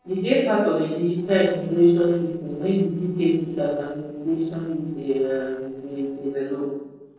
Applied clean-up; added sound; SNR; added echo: neural separator model SepFormer DNS4.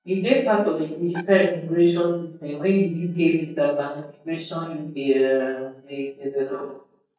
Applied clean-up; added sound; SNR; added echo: neural mask model DeepFilterNet 3.